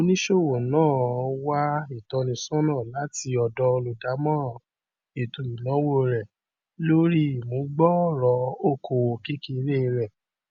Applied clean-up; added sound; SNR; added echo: none; none; none; none.